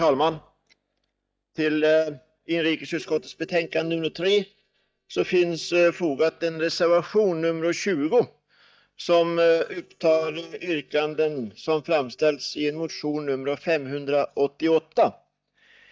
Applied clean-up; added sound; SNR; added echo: neural mask model DeepFilterNet 3.